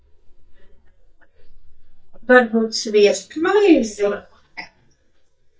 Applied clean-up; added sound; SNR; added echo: neural mask model DeepFilterNet 3.